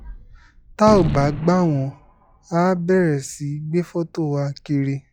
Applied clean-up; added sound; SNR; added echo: classical method log-MMSE.